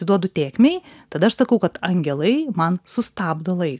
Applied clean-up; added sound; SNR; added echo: none; none; none; none.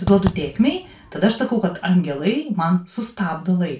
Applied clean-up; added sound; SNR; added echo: none; Fireworks; 11 dB; reverberation time 0.3 s.